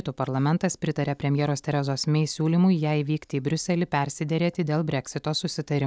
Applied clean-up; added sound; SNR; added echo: none; none; none; none.